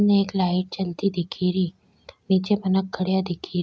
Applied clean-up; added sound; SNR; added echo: none; none; none; none.